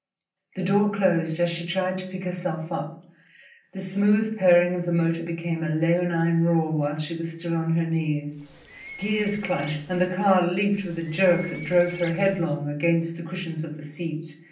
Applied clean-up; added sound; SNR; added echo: none; Bird; 17 dB; reverberation time 0.6 s.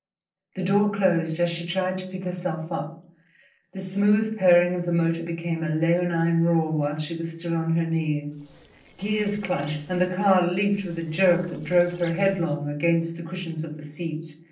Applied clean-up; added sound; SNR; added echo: neural separator model SepFormer DNS4.